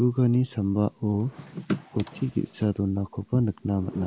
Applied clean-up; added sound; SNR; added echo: neural mask model Resemble Enhance denoiser.